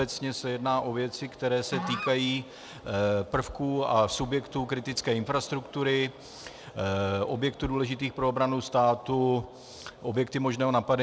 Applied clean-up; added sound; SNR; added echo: none; Musical instrument; 12 dB; none.